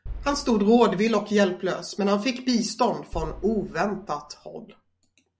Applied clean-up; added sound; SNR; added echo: none; Boom; 16 dB; none.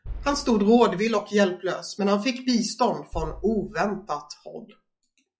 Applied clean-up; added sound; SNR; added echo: classical method log-MMSE.